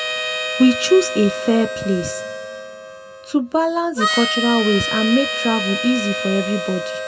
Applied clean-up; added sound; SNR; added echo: none; Harmonica; 5 dB; reverberation time 0.8 s.